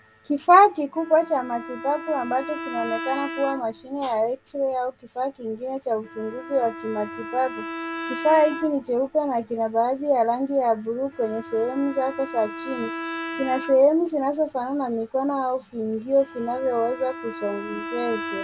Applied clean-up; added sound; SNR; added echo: none; Bowed string instrument; 12 dB; none.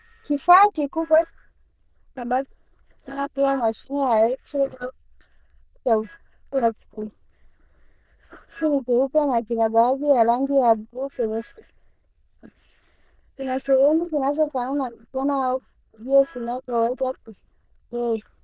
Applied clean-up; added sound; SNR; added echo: neural diffusion model UNIVERSE++.